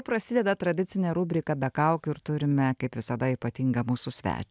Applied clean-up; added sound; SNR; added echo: none; none; none; none.